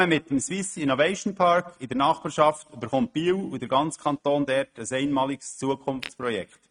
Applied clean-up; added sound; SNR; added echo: neural mask model RNNoise.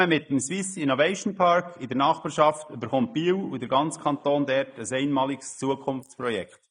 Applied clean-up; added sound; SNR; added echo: neural mask model Resemble Enhance denoiser.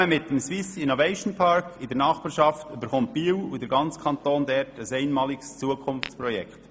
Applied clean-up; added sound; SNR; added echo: none; Tap / Glass; 15 dB; none.